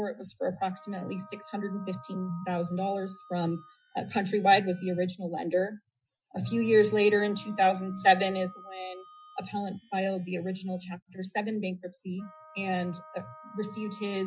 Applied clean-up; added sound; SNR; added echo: classical method Wiener filter.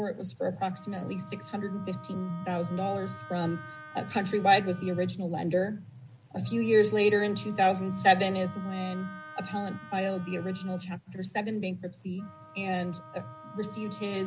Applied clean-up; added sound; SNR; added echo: none; Wind instrument, woodwind instrument; 18 dB; none.